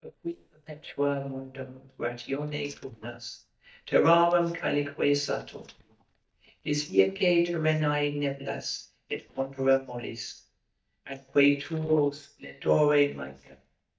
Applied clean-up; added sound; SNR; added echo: neural mask model DeepFilterNet 3.